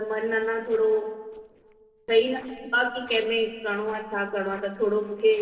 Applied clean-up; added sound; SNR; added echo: neural separator model SepFormer DNS4.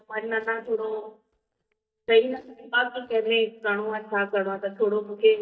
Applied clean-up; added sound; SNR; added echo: neural mask model DeepFilterNet 3.